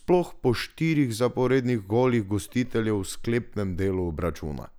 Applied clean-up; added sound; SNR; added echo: none; none; none; none.